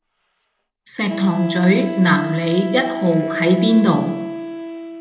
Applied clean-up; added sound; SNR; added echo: none; Wind instrument, woodwind instrument; 8 dB; reverberation time 0.7 s.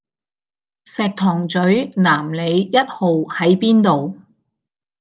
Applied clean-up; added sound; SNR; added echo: none; none; none; none.